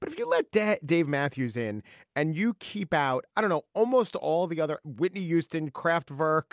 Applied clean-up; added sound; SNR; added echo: none; none; none; none.